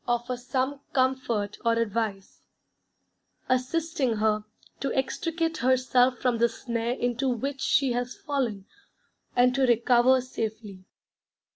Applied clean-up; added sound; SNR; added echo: none; none; none; none.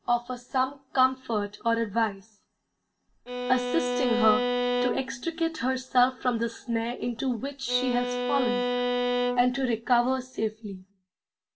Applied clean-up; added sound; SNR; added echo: none; Bowed string instrument; 0 dB; reverberation time 0.2 s.